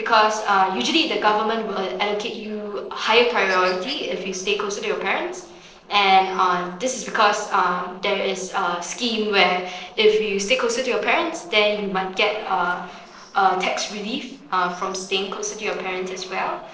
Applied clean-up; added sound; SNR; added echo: neural separator model SepFormer DNS4.